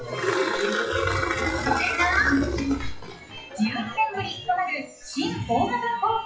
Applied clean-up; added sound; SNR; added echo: classical method WPE with log-MMSE.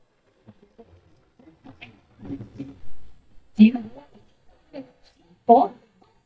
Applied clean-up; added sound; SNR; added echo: neural mask model DeepFilterNet 3.